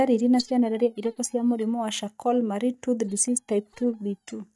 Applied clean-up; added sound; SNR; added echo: neural mask model DeepFilterNet 3.